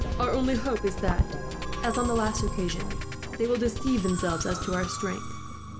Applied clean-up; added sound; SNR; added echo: none; Musical instrument; 2 dB; none.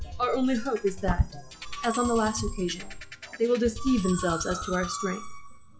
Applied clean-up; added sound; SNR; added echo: classical method log-MMSE.